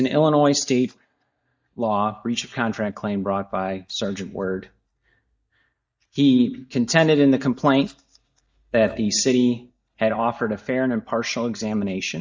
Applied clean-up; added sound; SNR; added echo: neural mask model DeepFilterNet 3.